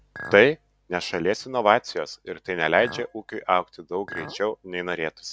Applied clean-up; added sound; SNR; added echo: none; Chink, clink; 16 dB; none.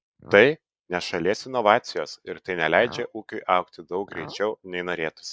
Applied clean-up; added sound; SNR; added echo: neural mask model Resemble Enhance denoiser.